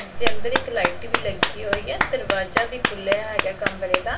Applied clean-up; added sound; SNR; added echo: none; Clapping; 3 dB; reverberation time 0.2 s.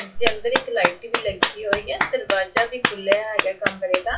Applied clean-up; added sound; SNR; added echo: classical method WPE with log-MMSE.